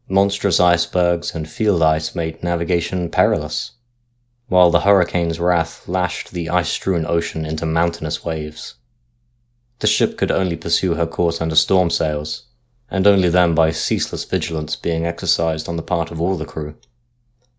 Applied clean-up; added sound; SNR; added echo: none; none; none; none.